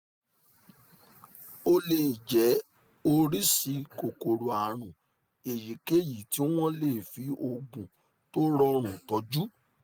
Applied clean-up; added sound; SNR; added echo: none; none; none; none.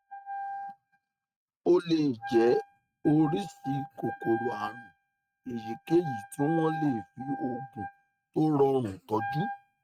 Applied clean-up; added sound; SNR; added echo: neural mask model RNNoise.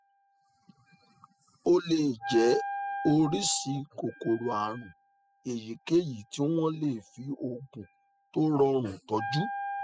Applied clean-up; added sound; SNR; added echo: classical method spectral subtraction.